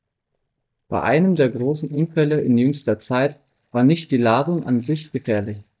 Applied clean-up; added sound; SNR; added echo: neural mask model DeepFilterNet 3.